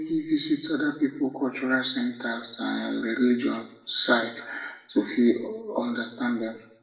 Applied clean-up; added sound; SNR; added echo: none; none; none; reverberation time 0.7 s.